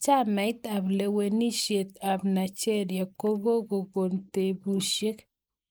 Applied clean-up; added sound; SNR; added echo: neural mask model Resemble Enhance denoiser.